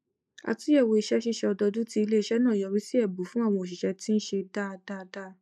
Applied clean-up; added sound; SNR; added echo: neural mask model Resemble Enhance denoiser.